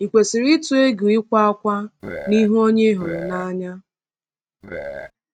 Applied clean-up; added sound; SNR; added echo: neural mask model RNNoise.